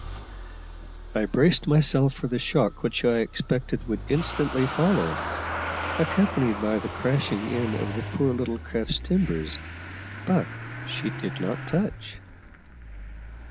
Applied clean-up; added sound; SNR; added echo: none; Engine starting / Motor vehicle (road); 8 dB; none.